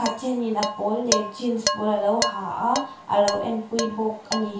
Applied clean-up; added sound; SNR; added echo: none; Dishes, pots, and pans; 5 dB; reverberation time 0.3 s.